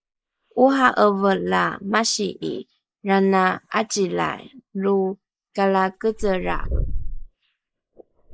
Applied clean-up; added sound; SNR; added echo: neural mask model Resemble Enhance denoiser.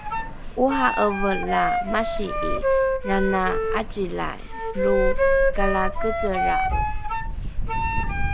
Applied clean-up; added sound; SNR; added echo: none; Wind instrument, woodwind instrument + Ocean; -4 dB; none.